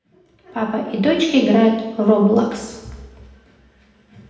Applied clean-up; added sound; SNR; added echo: none; none; none; reverberation time 0.9 s.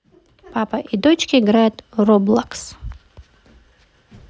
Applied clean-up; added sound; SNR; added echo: none; none; none; none.